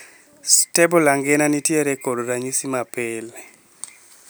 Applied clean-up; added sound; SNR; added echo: none; none; none; none.